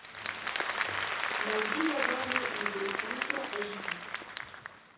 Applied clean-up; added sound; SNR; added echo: none; Applause; -5 dB; reverberation time 0.6 s.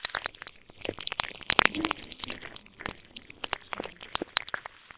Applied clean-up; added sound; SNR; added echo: neural separator model SepFormer WHAMR!.